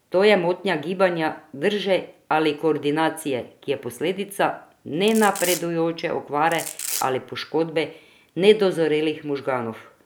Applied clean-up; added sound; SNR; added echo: none; Domestic sounds, home sounds; 10 dB; none.